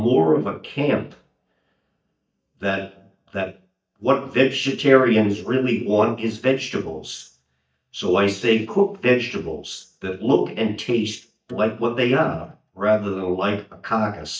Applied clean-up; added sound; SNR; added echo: neural mask model DeepFilterNet 3.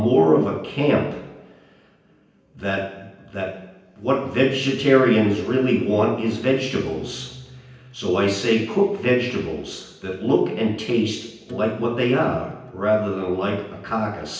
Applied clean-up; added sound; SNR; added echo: none; Acoustic guitar; 19 dB; reverberation time 0.9 s.